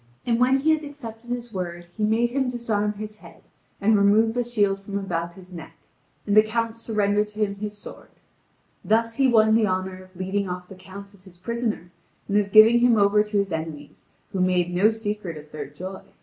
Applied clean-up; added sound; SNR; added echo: none; none; none; none.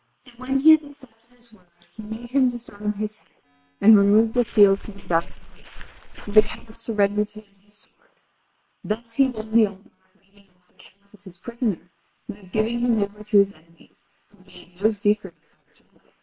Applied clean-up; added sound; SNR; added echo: neural separator model SepFormer WHAM!.